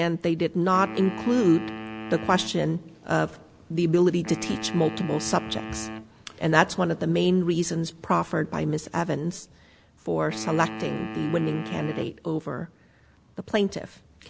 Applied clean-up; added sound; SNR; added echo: none; Wind instrument, woodwind instrument; 12 dB; none.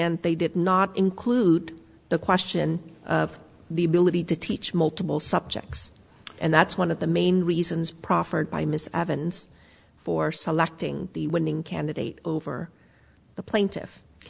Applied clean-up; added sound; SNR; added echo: none; none; none; none.